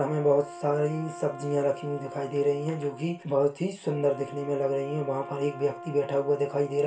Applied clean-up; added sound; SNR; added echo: none; Brass instrument; 14 dB; reverberation time 0.3 s.